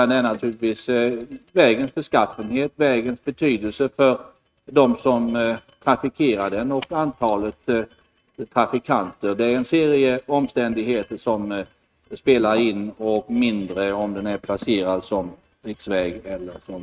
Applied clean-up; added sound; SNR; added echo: neural mask model RNNoise.